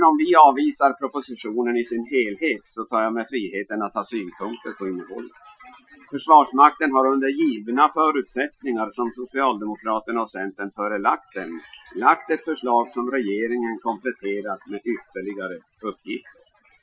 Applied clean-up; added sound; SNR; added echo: classical method Wiener filter.